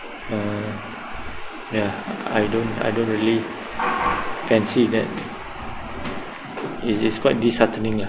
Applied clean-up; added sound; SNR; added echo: none; Meow; 12 dB; none.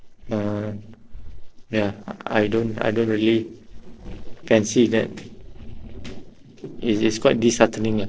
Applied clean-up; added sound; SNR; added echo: neural separator model SepFormer DNS4.